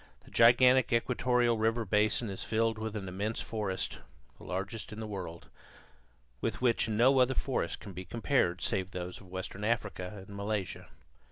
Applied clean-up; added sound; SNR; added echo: none; none; none; none.